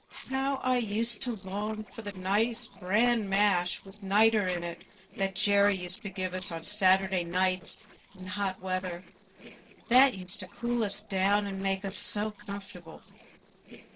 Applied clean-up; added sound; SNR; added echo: neural separator model SepFormer DNS4.